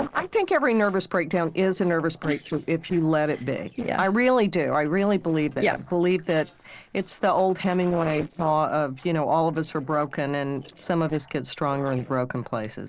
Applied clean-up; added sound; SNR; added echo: neural separator model SepFormer DNS4.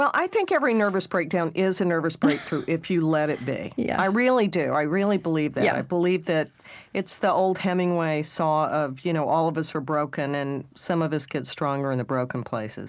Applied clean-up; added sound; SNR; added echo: none; none; none; none.